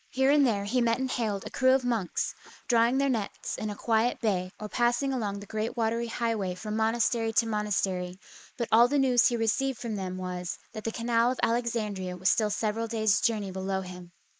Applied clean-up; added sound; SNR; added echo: neural mask model Resemble Enhance denoiser.